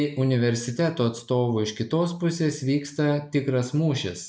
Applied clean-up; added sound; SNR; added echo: neural mask model Resemble Enhance denoiser.